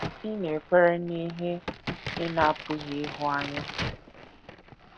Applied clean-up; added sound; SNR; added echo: none; Crack; 9 dB; none.